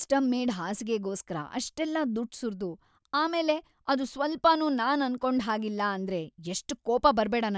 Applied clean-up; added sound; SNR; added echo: none; none; none; none.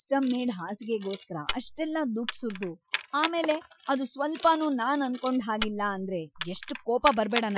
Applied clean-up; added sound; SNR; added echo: classical method Wiener filter.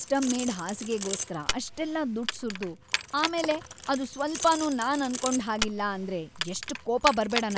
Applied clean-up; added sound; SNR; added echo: none; Keys jangling; 7 dB; none.